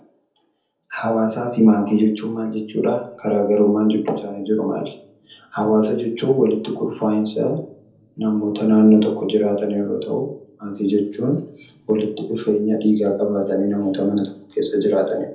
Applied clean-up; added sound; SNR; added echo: none; none; none; reverberation time 0.6 s.